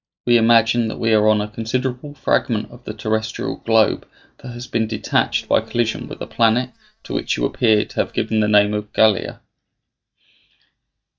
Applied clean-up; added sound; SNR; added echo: neural mask model DeepFilterNet 3.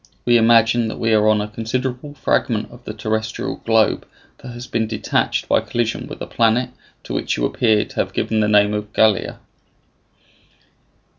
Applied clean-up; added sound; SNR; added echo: none; none; none; none.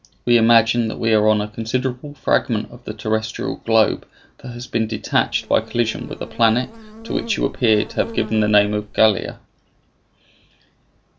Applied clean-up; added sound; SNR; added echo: none; Buzz; 16 dB; none.